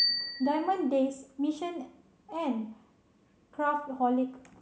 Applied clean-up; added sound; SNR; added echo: none; Bicycle bell; 7 dB; none.